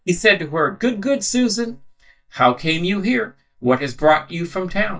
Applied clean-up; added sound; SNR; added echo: neural mask model DeepFilterNet 3.